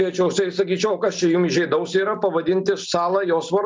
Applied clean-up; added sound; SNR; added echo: none; none; none; none.